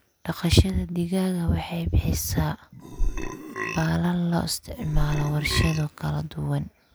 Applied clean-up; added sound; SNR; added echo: none; Burping, eructation; 3 dB; none.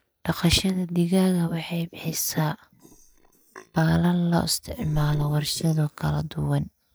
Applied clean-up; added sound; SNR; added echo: neural mask model DeepFilterNet 3.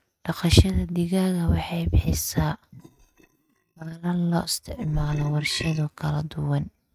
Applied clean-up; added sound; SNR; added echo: neural mask model RNNoise.